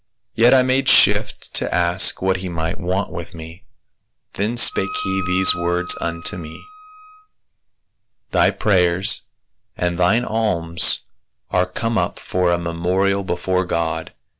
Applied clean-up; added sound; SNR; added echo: none; Wind instrument, woodwind instrument; 11 dB; none.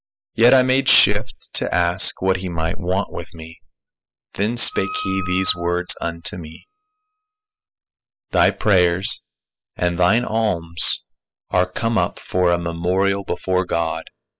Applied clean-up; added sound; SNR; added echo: classical method spectral subtraction.